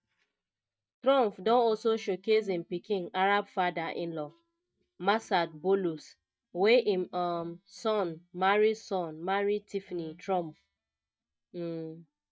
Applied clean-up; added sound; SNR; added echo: neural mask model DeepFilterNet 3.